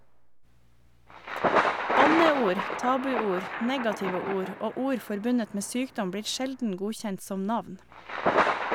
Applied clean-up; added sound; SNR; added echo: none; Thunder; 1 dB; none.